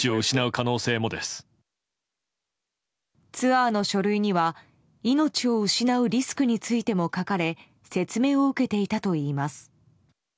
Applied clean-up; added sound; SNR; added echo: none; none; none; none.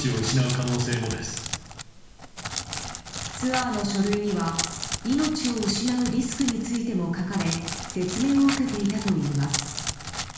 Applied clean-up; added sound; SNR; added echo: none; Crackle; 7 dB; reverberation time 1.1 s.